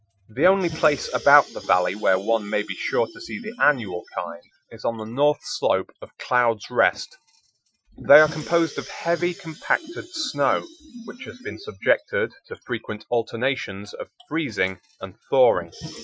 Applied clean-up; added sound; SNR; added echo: classical method Wiener filter.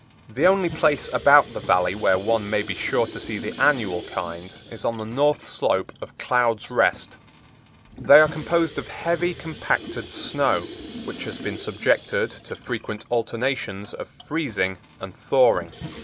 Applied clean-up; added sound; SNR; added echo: none; Sink (filling or washing) / Water tap, faucet; 15 dB; none.